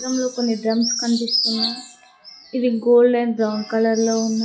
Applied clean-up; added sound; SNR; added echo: classical method log-MMSE.